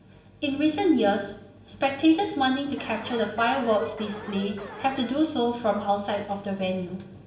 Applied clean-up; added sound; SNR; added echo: none; Alarm; 14 dB; reverberation time 0.8 s.